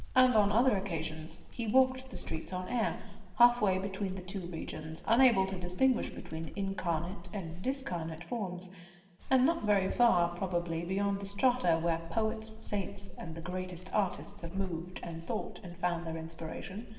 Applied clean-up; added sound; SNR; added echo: none; Dog; 6 dB; reverberation time 1.1 s.